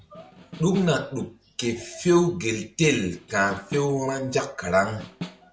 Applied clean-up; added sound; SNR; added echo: none; Snare drum; 16 dB; none.